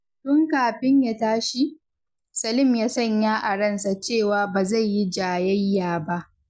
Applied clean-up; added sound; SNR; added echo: none; none; none; none.